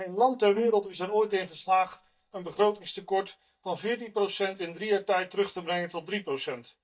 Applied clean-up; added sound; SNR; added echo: neural mask model DeepFilterNet 3.